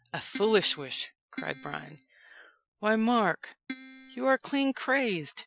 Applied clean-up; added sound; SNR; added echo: classical method Wiener filter.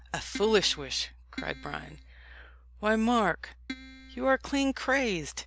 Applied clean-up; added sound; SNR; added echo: none; Keyboard (musical); 14 dB; none.